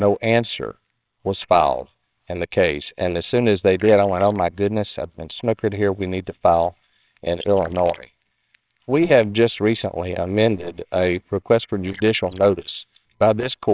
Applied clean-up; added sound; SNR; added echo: neural separator model SepFormer WHAMR!.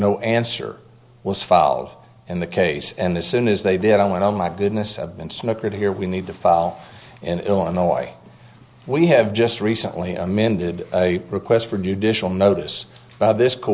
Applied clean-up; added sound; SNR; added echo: none; none; none; none.